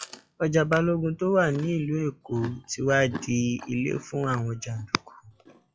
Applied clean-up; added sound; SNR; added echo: classical method log-MMSE.